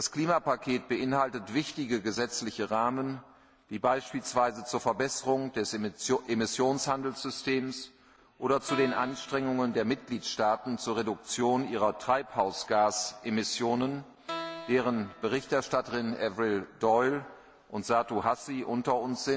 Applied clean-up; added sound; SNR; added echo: none; Keyboard (musical); 15 dB; none.